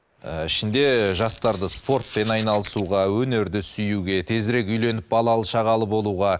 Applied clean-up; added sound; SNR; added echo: neural mask model Resemble Enhance denoiser.